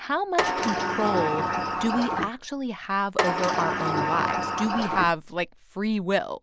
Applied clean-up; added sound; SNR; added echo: none; Sliding door; 0 dB; none.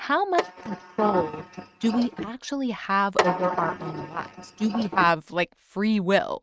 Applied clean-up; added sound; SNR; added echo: neural mask model RNNoise.